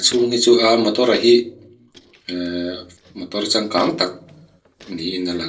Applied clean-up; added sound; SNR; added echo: neural separator model SepFormer DNS4.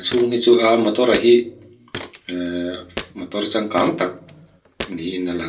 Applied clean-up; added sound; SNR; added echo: none; Walk, footsteps; 17 dB; reverberation time 0.3 s.